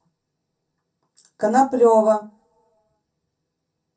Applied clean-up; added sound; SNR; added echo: none; none; none; reverberation time 0.3 s.